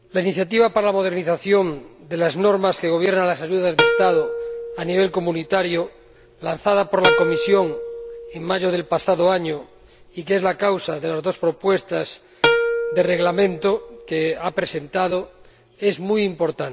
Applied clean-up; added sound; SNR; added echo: none; Plucked string instrument; 4 dB; none.